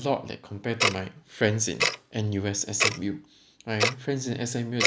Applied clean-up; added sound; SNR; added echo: none; Tick-tock; 1 dB; none.